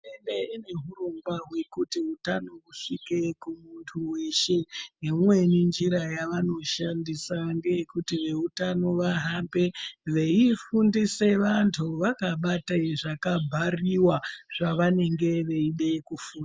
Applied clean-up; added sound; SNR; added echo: none; none; none; none.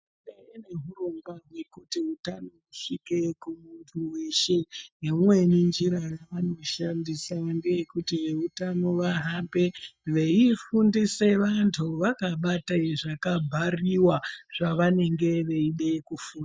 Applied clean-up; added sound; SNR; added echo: neural mask model DeepFilterNet 3.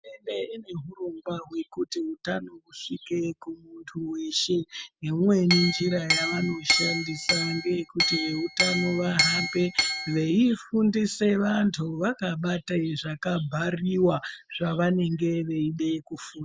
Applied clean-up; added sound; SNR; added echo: none; Chink, clink; 1 dB; none.